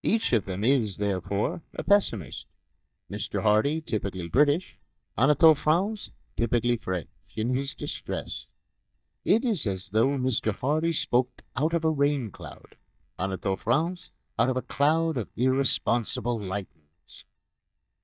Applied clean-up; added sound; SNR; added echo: neural mask model DeepFilterNet 3.